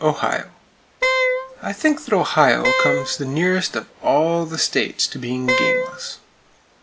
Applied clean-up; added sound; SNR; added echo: none; Wind instrument, woodwind instrument; 0 dB; none.